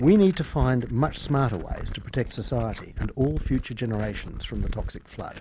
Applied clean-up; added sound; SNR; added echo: none; Glass; 8 dB; none.